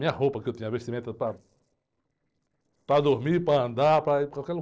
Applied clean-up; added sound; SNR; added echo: neural separator model SepFormer DNS4.